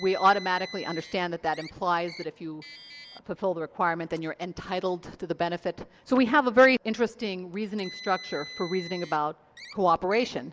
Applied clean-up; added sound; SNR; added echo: none; Car; 19 dB; none.